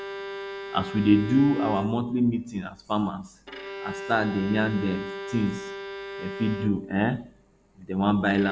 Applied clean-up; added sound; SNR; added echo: none; Bowed string instrument; 11 dB; none.